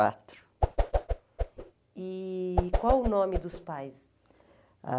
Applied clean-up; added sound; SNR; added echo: none; Whoosh, swoosh, swish; -2 dB; none.